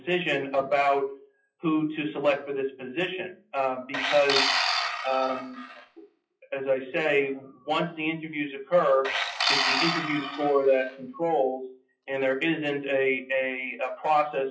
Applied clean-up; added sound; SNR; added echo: classical method WPE with log-MMSE.